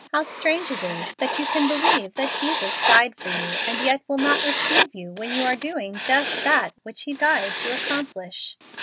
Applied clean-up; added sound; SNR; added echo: none; Writing; -1 dB; none.